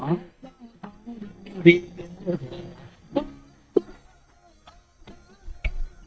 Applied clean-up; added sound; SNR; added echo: neural mask model DeepFilterNet 3.